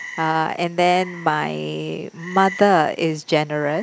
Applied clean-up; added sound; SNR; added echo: none; Frog; 18 dB; none.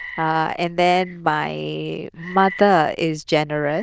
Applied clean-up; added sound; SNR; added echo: neural diffusion model UNIVERSE++.